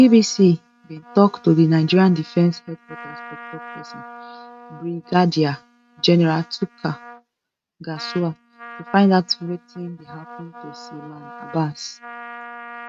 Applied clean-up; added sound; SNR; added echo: neural mask model RNNoise.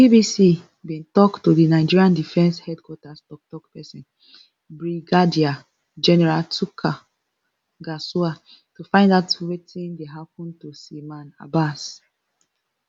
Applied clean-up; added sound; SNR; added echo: none; none; none; none.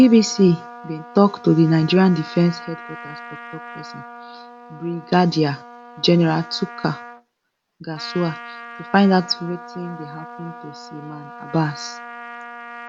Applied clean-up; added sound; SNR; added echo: none; Trumpet; 16 dB; none.